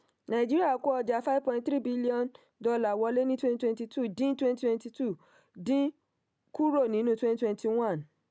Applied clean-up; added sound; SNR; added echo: none; none; none; none.